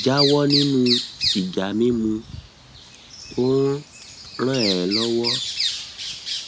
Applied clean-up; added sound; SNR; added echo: none; Bird vocalization, bird call, bird song; 5 dB; none.